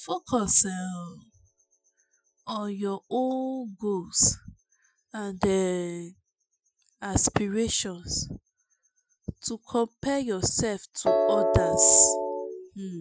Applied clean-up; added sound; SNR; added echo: classical method Wiener filter.